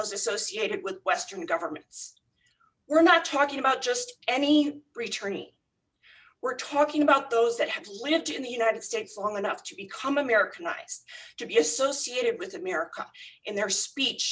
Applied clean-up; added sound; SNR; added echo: none; none; none; none.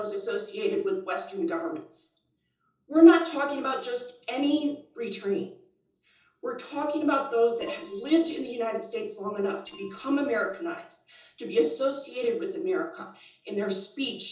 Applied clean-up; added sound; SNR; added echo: neural separator model SepFormer DNS4.